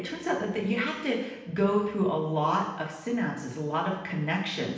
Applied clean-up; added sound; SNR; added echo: none; none; none; reverberation time 0.9 s.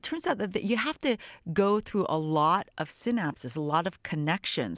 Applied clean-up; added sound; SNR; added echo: none; none; none; none.